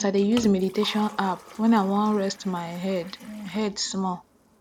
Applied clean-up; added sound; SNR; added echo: none; Liquid; 19 dB; none.